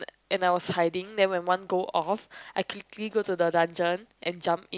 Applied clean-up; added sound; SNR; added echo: none; none; none; none.